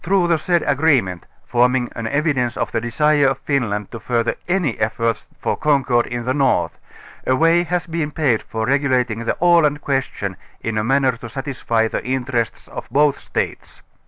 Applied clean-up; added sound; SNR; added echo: none; none; none; none.